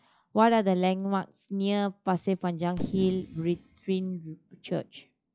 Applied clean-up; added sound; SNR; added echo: classical method log-MMSE.